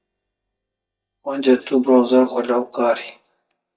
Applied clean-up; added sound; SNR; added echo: neural mask model DeepFilterNet 3.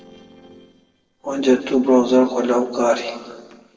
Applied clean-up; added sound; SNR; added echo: neural separator model SepFormer DNS4.